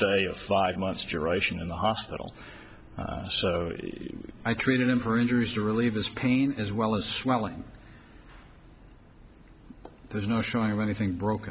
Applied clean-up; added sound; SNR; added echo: none; none; none; none.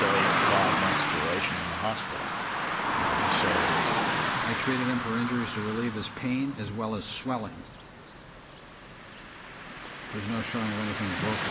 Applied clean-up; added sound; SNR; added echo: none; Car passing by / Traffic noise, roadway noise; -3 dB; none.